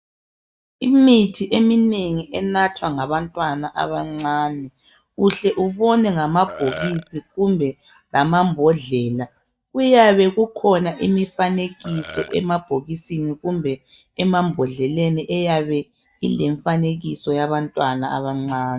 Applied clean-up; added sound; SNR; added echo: neural mask model DeepFilterNet 3.